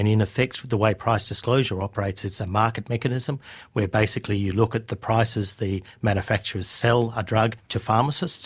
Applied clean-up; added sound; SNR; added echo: none; none; none; none.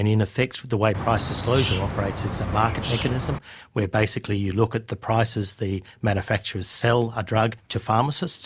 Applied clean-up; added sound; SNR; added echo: none; Bird; 5 dB; none.